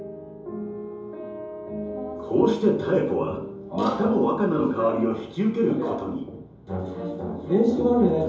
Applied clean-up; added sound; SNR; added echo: none; none; none; reverberation time 2.8 s.